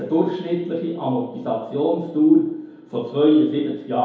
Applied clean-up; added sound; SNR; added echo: none; none; none; reverberation time 1.8 s.